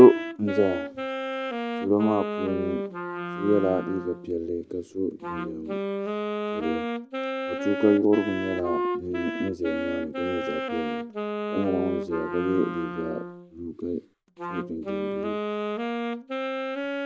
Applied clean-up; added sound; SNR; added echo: none; Wind instrument, woodwind instrument; 4 dB; none.